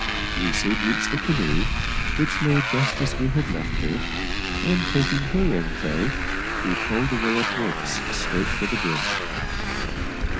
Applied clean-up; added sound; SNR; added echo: none; Motorcycle; -1 dB; none.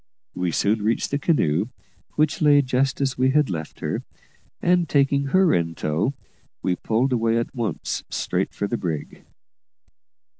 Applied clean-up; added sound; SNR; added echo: none; none; none; none.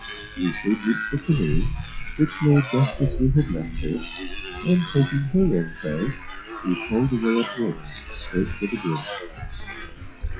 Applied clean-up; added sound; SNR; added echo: classical method log-MMSE.